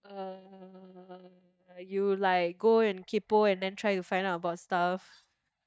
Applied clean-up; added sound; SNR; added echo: neural mask model DeepFilterNet 3.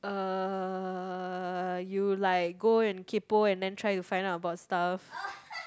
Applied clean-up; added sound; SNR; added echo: none; none; none; none.